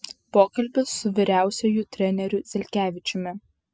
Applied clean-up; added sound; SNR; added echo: none; none; none; none.